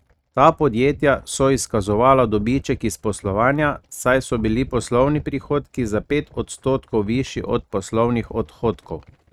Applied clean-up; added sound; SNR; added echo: neural mask model RNNoise.